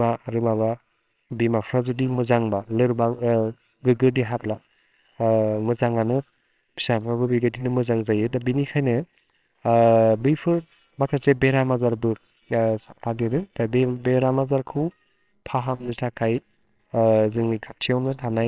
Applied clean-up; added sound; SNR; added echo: neural separator model SepFormer WHAMR!.